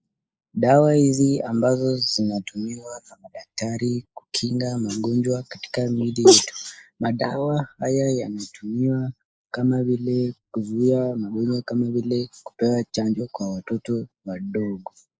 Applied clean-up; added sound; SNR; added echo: neural mask model Resemble Enhance denoiser.